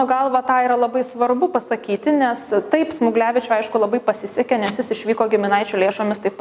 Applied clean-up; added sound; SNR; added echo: none; none; none; none.